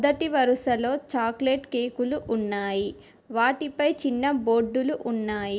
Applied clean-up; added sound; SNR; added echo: none; none; none; none.